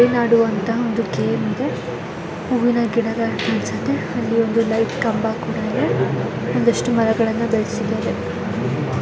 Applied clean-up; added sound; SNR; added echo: none; none; none; none.